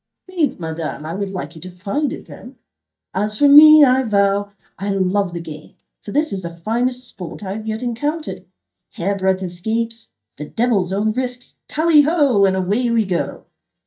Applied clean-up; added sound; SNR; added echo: neural mask model DeepFilterNet 3.